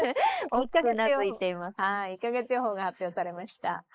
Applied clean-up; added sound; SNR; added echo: neural mask model Resemble Enhance denoiser.